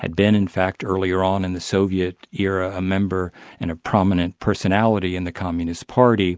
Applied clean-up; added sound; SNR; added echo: none; none; none; none.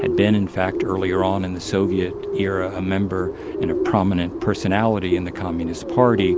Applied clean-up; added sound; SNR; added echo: none; Bird; 4 dB; none.